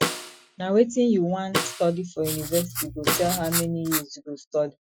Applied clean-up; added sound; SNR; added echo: classical method Wiener filter.